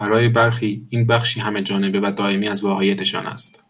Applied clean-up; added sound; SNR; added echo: none; none; none; none.